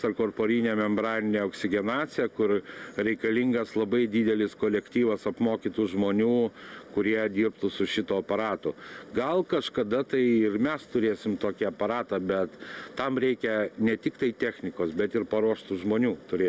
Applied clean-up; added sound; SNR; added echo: none; none; none; none.